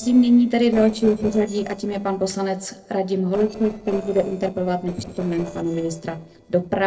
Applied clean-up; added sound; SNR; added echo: neural separator model SepFormer DNS4.